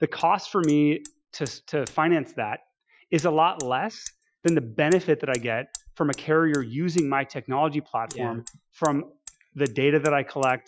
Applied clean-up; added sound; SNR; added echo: classical method Wiener filter.